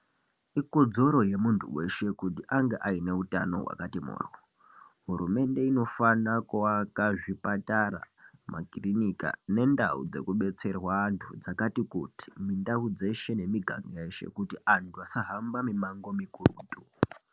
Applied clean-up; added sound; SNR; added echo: none; none; none; none.